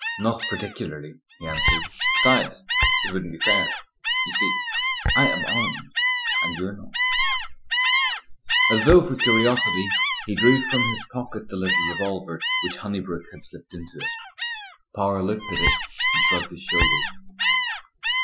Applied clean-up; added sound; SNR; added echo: classical method Wiener filter.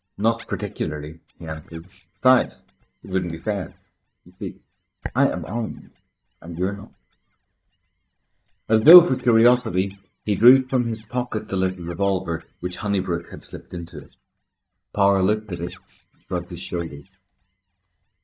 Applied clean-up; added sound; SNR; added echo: neural mask model DeepFilterNet 3.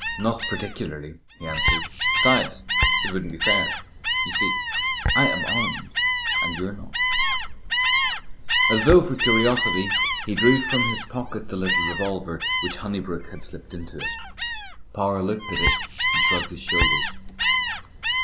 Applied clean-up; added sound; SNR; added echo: none; Gull, seagull; -3 dB; none.